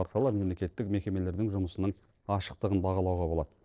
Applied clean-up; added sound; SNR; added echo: neural separator model SepFormer DNS4.